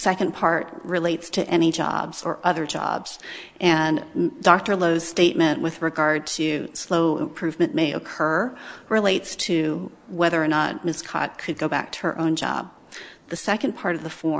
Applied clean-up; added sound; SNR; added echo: none; none; none; none.